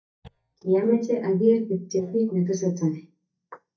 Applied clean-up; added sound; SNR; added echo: neural mask model DeepFilterNet 3.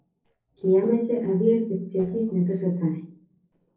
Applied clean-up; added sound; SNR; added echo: neural separator model SepFormer DNS4.